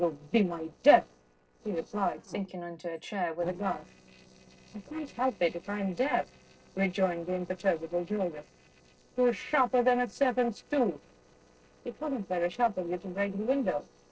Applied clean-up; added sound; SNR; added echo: neural separator model SepFormer DNS4.